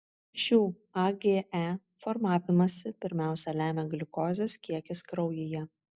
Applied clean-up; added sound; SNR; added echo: none; none; none; none.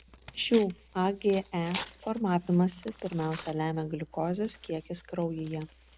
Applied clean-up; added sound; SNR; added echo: none; Tearing; 17 dB; none.